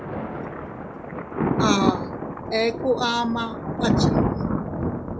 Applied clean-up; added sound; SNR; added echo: none; Thunder; -3 dB; none.